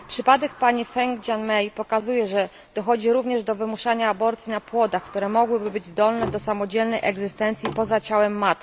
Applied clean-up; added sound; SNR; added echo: none; Sliding door; 19 dB; none.